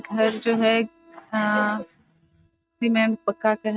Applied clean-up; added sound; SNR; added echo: neural mask model RNNoise.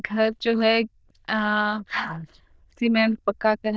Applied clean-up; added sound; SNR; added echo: neural diffusion model UNIVERSE++.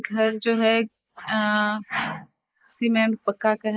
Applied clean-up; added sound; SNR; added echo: neural mask model Resemble Enhance denoiser.